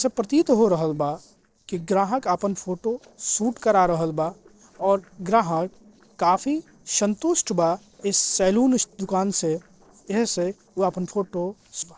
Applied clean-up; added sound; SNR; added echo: neural separator model SepFormer DNS4.